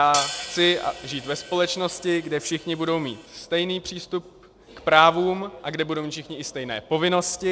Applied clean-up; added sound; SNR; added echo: none; Hi-hat; 12 dB; none.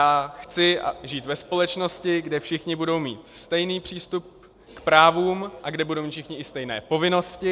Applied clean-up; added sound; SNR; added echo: none; none; none; none.